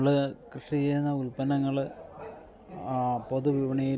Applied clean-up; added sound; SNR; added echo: none; none; none; none.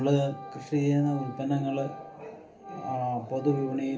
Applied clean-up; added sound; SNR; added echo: none; Organ; 16 dB; reverberation time 0.3 s.